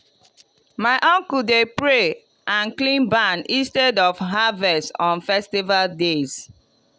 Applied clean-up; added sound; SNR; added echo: none; none; none; none.